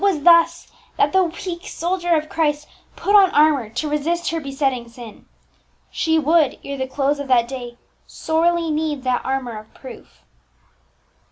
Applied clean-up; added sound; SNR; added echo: none; none; none; none.